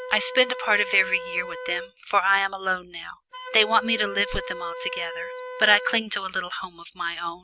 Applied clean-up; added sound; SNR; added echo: none; Wind instrument, woodwind instrument; 12 dB; none.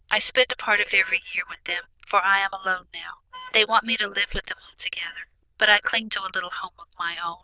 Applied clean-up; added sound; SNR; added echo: neural diffusion model UNIVERSE++.